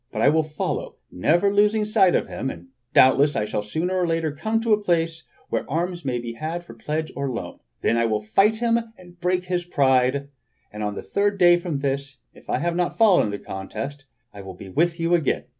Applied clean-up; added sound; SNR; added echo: none; none; none; none.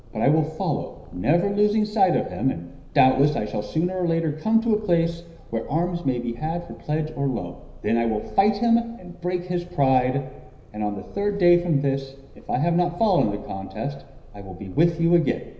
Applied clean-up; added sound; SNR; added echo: none; Purr; 19 dB; reverberation time 0.9 s.